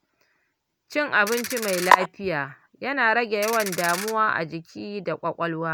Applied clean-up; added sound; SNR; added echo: none; Ratchet, pawl; 8 dB; none.